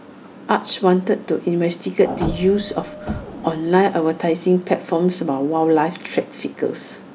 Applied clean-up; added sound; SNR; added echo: none; Printer; 11 dB; none.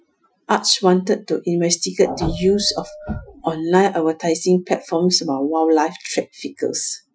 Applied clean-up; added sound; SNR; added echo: classical method Wiener filter.